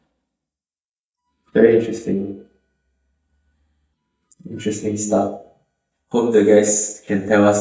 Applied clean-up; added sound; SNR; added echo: neural mask model DeepFilterNet 3.